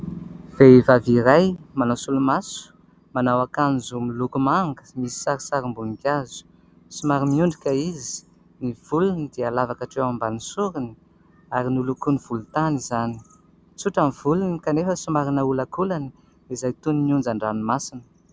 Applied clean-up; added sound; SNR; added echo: none; none; none; none.